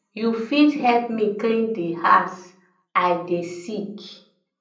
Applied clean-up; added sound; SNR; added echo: none; none; none; reverberation time 0.6 s.